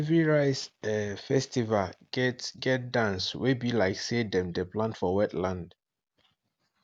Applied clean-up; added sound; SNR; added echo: none; none; none; none.